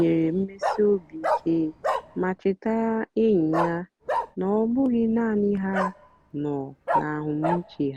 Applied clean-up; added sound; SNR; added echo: none; Bark; 7 dB; none.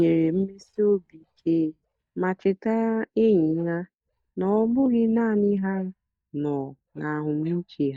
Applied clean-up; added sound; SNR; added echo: neural mask model DeepFilterNet 3.